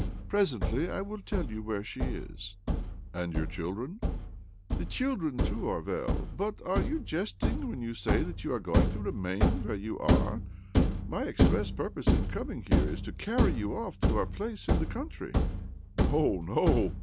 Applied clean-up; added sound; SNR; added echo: none; Thump, thud; -3 dB; none.